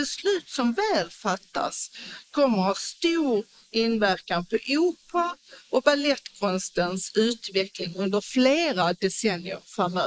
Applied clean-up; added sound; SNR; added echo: neural mask model Resemble Enhance denoiser.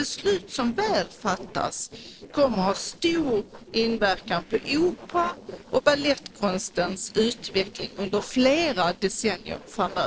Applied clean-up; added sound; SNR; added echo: neural separator model SepFormer DNS4.